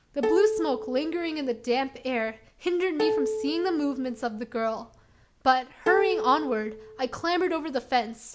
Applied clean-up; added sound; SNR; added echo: none; Plucked string instrument; 4 dB; none.